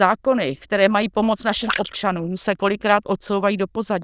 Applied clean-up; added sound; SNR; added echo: neural diffusion model UNIVERSE++.